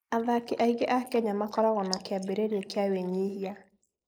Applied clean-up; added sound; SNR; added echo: neural mask model Resemble Enhance denoiser.